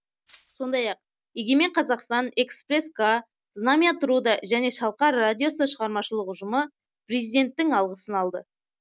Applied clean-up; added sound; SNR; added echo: none; Rattle (instrument); 18 dB; none.